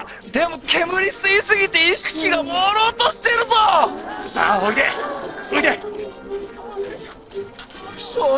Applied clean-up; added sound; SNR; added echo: neural separator model SepFormer DNS4.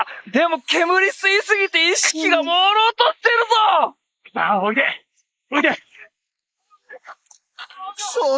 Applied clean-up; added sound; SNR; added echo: neural mask model Resemble Enhance denoiser.